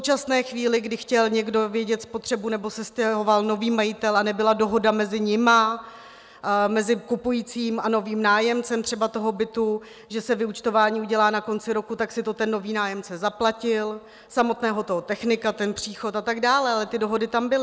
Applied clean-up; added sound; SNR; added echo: none; none; none; none.